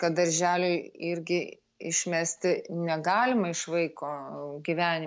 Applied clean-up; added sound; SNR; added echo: none; none; none; none.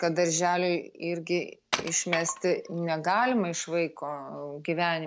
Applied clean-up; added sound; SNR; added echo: none; Wood; 8 dB; none.